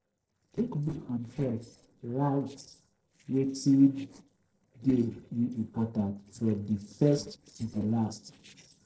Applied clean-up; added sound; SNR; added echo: neural separator model SepFormer DNS4.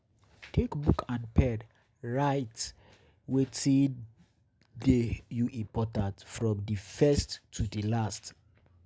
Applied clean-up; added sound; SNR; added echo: none; none; none; none.